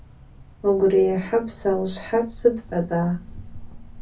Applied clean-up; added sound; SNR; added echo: none; Cricket; 17 dB; reverberation time 0.3 s.